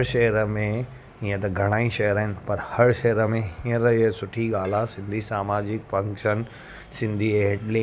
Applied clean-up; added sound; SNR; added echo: none; none; none; none.